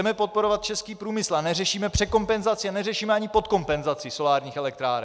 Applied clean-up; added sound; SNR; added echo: none; none; none; none.